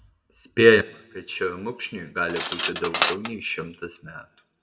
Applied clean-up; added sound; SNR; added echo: none; Cutlery, silverware; 7 dB; reverberation time 0.9 s.